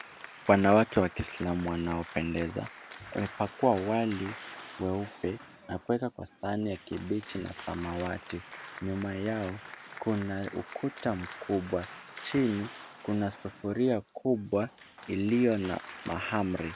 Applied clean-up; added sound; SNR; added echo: none; Applause; 16 dB; none.